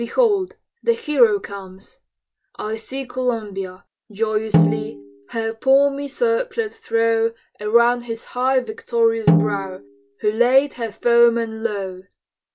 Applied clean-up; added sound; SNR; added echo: none; Snare drum; 1 dB; none.